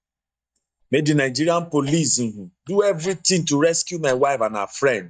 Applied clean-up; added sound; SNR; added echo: neural mask model DeepFilterNet 3.